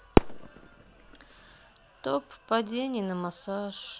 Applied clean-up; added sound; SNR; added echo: none; Fireworks; -2 dB; none.